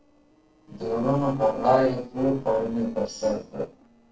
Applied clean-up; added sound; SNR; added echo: neural separator model SepFormer DNS4.